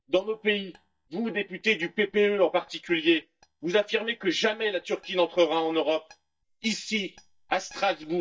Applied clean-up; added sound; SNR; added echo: neural mask model DeepFilterNet 3.